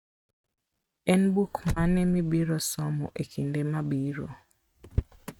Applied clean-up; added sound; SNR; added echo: neural mask model RNNoise.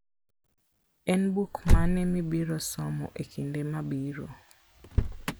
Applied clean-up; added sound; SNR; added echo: none; Motor vehicle (road); -1 dB; none.